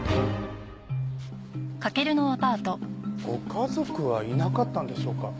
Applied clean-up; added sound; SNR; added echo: none; none; none; none.